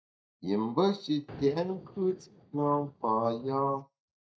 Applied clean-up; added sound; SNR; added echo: neural mask model DeepFilterNet 3.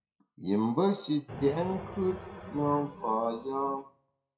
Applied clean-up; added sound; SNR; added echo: classical method WPE with log-MMSE.